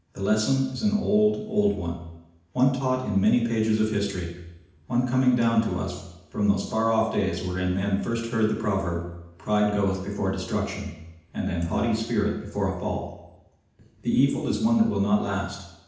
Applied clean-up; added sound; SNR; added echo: none; none; none; reverberation time 0.8 s.